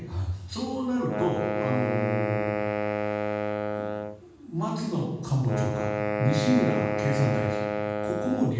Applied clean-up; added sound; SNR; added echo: none; Wind instrument, woodwind instrument; 1 dB; reverberation time 1.2 s.